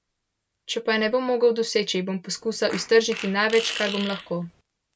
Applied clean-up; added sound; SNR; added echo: none; Fart; 11 dB; none.